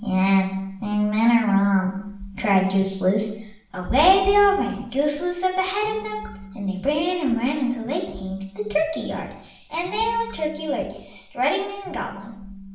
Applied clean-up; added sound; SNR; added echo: none; Telephone; 20 dB; reverberation time 0.6 s.